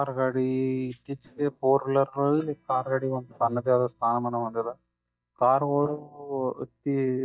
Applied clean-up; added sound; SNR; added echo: neural mask model DeepFilterNet 3.